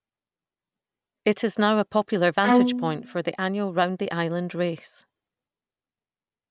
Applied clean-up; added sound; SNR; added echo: none; Bowed string instrument; -3 dB; none.